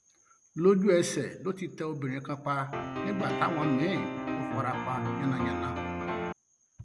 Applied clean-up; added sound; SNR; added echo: none; Piano; 2 dB; none.